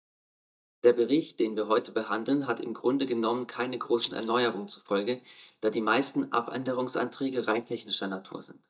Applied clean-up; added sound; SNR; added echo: neural mask model DeepFilterNet 3.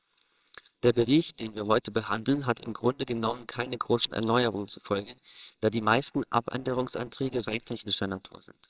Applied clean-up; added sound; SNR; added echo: neural separator model SepFormer WHAMR!.